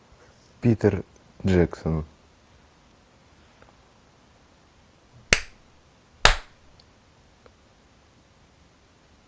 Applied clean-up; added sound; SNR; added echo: none; Clapping; -5 dB; none.